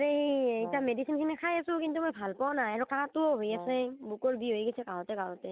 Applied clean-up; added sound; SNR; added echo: none; Brass instrument; 15 dB; none.